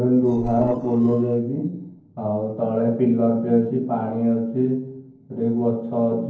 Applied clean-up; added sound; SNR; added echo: neural separator model SepFormer DNS4.